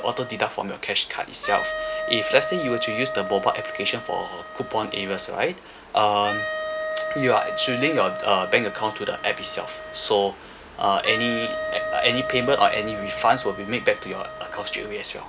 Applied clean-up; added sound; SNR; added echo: none; Wind instrument, woodwind instrument; 6 dB; none.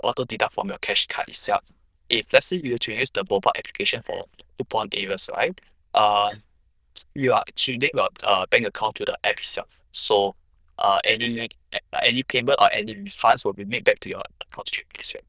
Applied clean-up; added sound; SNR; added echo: neural diffusion model UNIVERSE++.